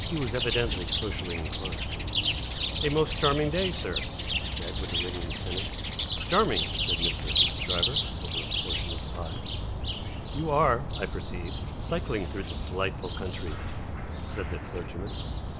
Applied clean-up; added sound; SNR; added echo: none; Chirp, tweet; -2 dB; none.